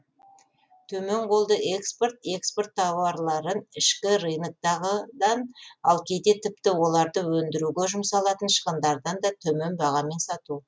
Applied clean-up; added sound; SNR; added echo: none; none; none; none.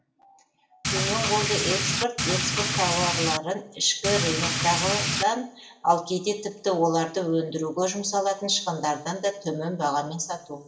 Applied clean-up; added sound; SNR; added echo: none; Rain; -1 dB; reverberation time 1.1 s.